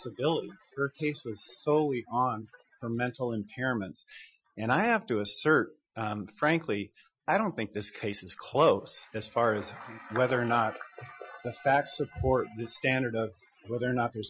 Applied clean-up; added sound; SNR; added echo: classical method Wiener filter.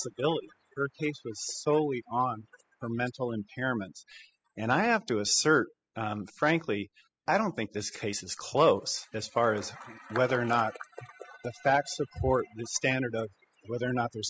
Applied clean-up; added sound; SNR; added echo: classical method spectral subtraction.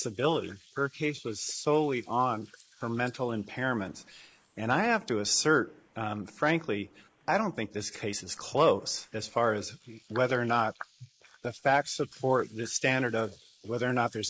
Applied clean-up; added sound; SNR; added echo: neural mask model Resemble Enhance denoiser.